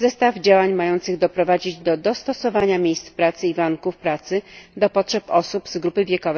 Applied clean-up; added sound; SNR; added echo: none; none; none; none.